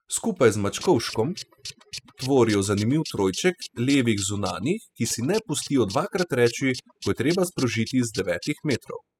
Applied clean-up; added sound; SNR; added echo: classical method spectral subtraction.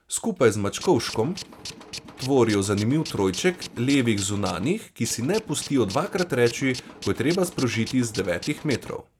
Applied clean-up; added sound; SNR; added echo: none; Tools; 15 dB; none.